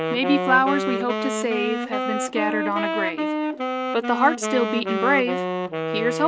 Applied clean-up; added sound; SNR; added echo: none; Wind instrument, woodwind instrument; 2 dB; none.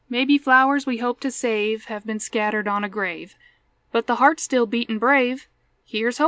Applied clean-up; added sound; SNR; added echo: none; none; none; none.